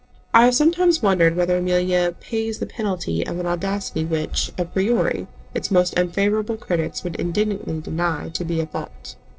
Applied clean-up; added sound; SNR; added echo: neural separator model SepFormer DNS4.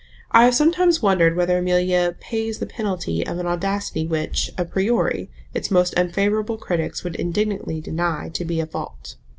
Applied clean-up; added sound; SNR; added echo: none; none; none; none.